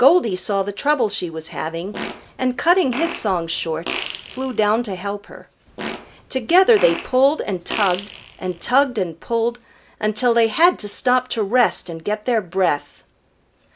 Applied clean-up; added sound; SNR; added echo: none; Fart; 12 dB; none.